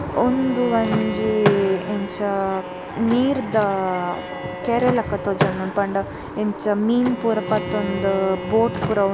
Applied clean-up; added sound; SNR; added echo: none; Door / Car + Bowed string instrument; 8 dB; none.